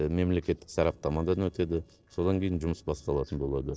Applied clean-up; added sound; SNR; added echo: neural separator model SepFormer DNS4.